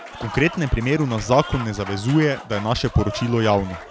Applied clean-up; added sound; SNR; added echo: none; Applause / Crowd; 14 dB; none.